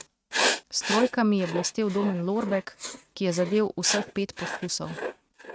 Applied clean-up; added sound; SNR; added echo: neural mask model RNNoise.